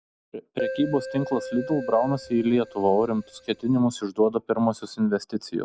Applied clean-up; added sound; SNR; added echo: none; Keyboard (musical); 11 dB; none.